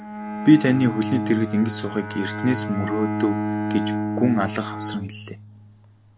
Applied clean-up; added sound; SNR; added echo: none; Bowed string instrument; 5 dB; none.